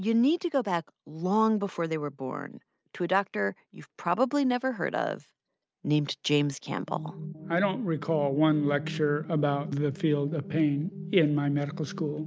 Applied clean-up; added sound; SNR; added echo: none; none; none; none.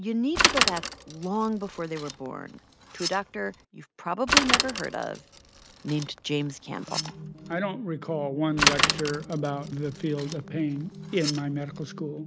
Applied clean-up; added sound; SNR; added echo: none; Bicycle; -1 dB; none.